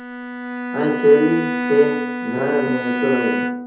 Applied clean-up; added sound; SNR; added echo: none; Bowed string instrument; 4 dB; reverberation time 0.8 s.